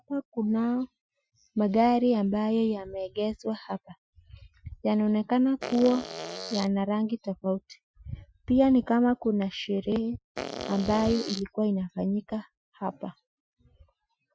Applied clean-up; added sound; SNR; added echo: classical method Wiener filter.